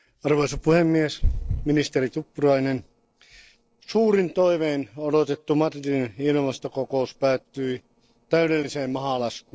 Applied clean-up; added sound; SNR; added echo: neural separator model SepFormer DNS4.